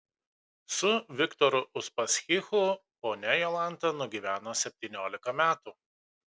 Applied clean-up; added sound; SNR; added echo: none; none; none; none.